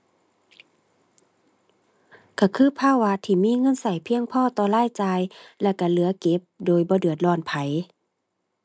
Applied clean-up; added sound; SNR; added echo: none; none; none; none.